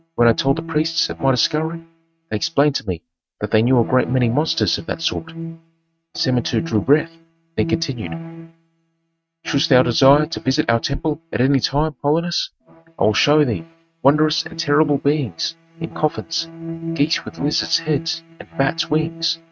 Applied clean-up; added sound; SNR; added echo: neural mask model RNNoise.